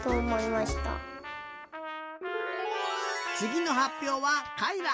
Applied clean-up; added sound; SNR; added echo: none; Trumpet; 9 dB; none.